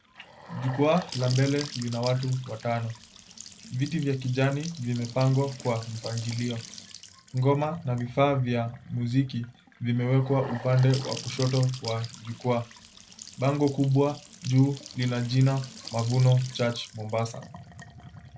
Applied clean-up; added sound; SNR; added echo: none; Trickle, dribble / Bathtub (filling or washing) / Sink (filling or washing) / Gurgling / Splash, splatter; 16 dB; none.